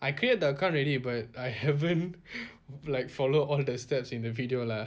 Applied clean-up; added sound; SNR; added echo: none; none; none; none.